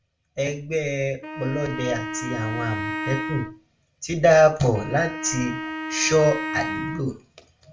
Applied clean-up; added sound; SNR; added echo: none; Wind instrument, woodwind instrument; 8 dB; reverberation time 0.4 s.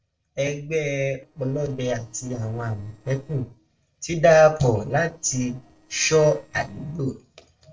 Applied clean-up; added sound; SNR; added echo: neural separator model SepFormer DNS4.